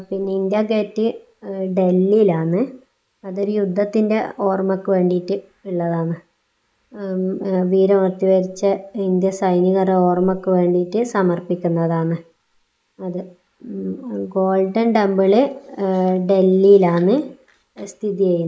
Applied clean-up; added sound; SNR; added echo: neural mask model Resemble Enhance denoiser.